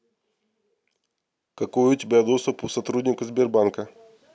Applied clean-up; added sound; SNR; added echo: none; none; none; none.